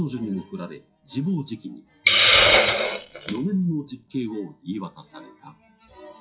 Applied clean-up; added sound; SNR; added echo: classical method WPE with log-MMSE.